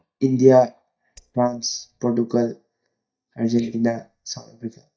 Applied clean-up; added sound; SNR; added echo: neural mask model DeepFilterNet 3.